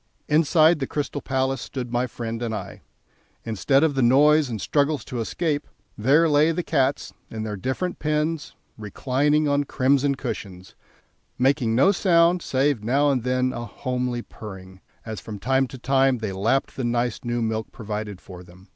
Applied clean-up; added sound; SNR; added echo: none; none; none; none.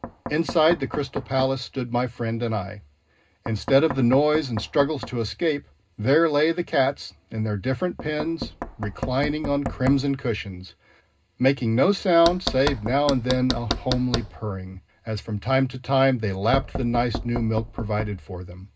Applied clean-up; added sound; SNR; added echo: none; Knock; 11 dB; reverberation time 0.2 s.